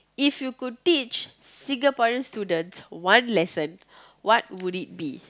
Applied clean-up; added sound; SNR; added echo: none; none; none; none.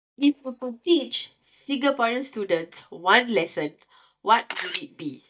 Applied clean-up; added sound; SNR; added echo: neural mask model DeepFilterNet 3.